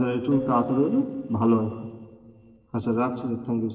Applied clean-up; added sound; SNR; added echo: neural separator model SepFormer DNS4.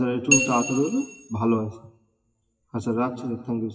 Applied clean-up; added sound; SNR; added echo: classical method WPE with log-MMSE.